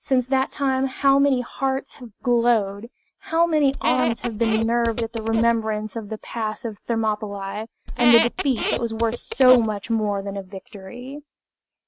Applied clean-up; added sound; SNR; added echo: neural mask model RNNoise.